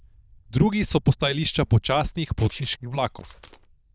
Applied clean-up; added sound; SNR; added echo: neural diffusion model UNIVERSE++.